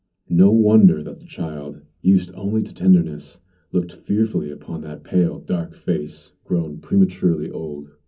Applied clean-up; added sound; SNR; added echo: none; none; none; reverberation time 0.4 s.